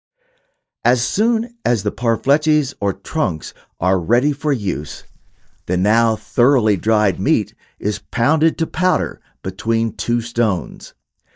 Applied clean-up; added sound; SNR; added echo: neural mask model DeepFilterNet 3.